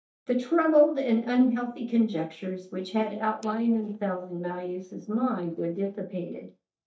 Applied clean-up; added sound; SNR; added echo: neural mask model DeepFilterNet 3.